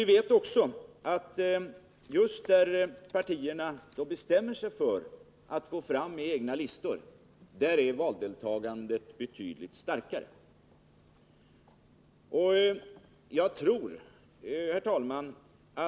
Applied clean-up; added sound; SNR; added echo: none; none; none; none.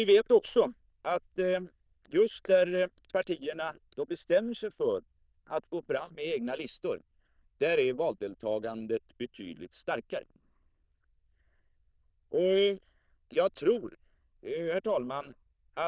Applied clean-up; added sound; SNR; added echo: neural diffusion model UNIVERSE++.